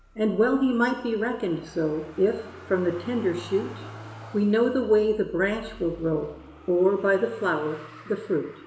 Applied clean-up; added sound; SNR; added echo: none; Motor vehicle (road); 19 dB; reverberation time 0.9 s.